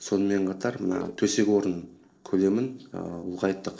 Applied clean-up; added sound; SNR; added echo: neural separator model SepFormer DNS4.